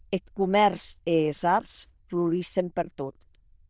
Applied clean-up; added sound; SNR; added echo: neural diffusion model UNIVERSE++.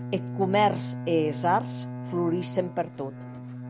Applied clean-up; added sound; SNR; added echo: none; Bowed string instrument; 7 dB; none.